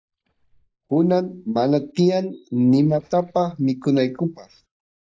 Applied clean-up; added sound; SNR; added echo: neural mask model DeepFilterNet 3.